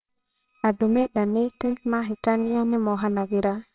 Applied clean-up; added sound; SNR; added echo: neural separator model SepFormer WHAMR!.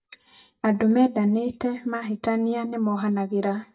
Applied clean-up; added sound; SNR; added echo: neural mask model DeepFilterNet 3.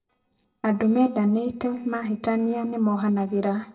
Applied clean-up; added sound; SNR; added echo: neural separator model SepFormer DNS4.